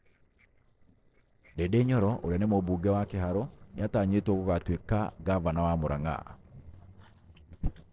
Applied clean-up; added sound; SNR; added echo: neural separator model SepFormer DNS4.